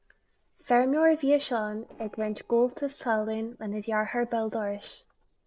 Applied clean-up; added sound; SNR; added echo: neural separator model SepFormer DNS4.